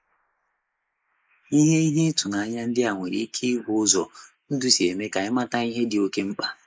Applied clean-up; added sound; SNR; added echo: neural mask model Resemble Enhance denoiser.